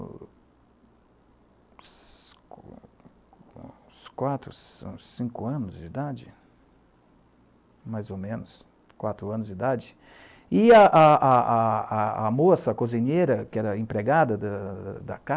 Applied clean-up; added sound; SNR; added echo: none; none; none; none.